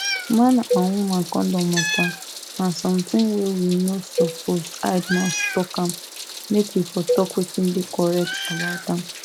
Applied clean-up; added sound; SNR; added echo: none; Meow + Cowbell; 6 dB; none.